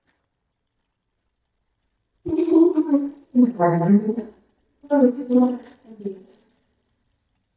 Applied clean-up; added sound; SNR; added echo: neural mask model DeepFilterNet 3.